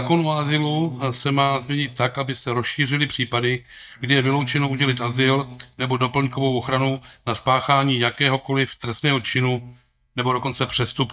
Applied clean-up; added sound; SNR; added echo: neural mask model DeepFilterNet 3.